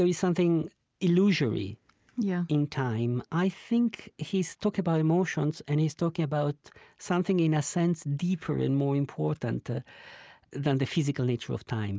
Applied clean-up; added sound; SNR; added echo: none; none; none; none.